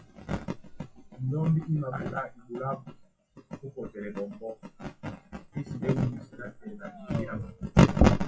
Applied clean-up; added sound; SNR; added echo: classical method WPE with log-MMSE.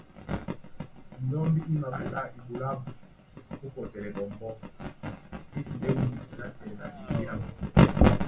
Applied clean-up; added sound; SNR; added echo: none; Race car, auto racing; 19 dB; reverberation time 0.2 s.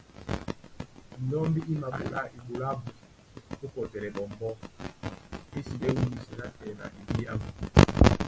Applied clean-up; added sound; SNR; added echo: none; none; none; none.